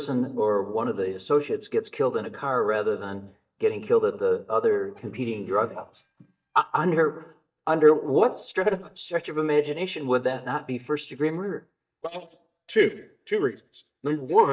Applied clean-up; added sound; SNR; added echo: neural mask model DeepFilterNet 3.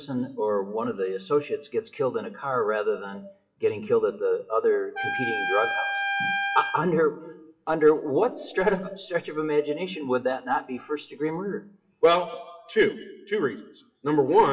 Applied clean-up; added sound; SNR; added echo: classical method WPE with log-MMSE.